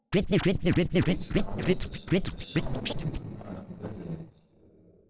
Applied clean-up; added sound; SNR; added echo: neural separator model SepFormer DNS4.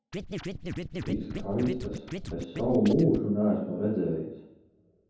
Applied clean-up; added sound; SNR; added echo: none; Scratching (performance technique); 7 dB; reverberation time 0.9 s.